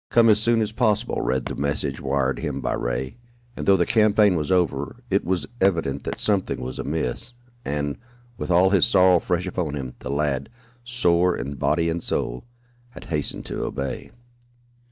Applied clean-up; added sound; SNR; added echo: neural mask model DeepFilterNet 3.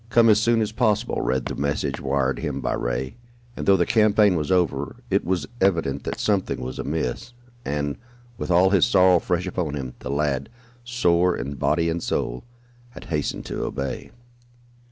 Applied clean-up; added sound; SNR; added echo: none; Walk, footsteps; 13 dB; none.